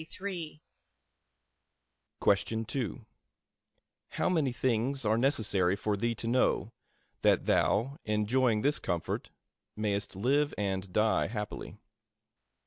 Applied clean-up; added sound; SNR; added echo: none; none; none; none.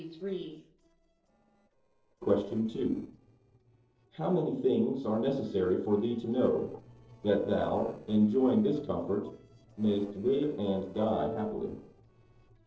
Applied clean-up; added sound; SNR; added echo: neural separator model SepFormer DNS4.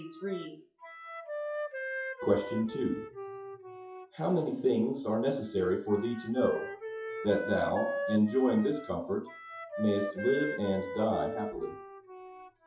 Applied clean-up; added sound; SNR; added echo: classical method WPE with log-MMSE.